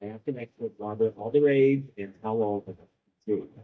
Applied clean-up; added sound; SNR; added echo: neural mask model DeepFilterNet 3.